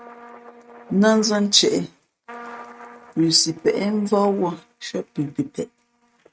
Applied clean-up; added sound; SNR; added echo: neural mask model RNNoise.